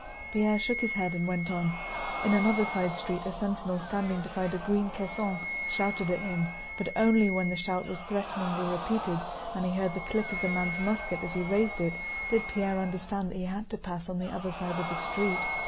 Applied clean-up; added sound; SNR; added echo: none; Crowd + Wind instrument, woodwind instrument; 7 dB; none.